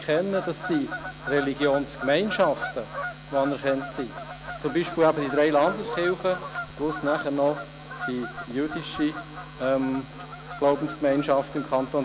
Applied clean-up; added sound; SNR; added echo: none; Bird vocalization, bird call, bird song / Fowl; 11 dB; none.